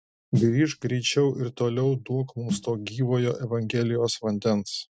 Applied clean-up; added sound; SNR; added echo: neural mask model RNNoise.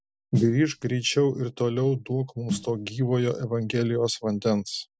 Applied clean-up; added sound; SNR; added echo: none; Snare drum; 13 dB; none.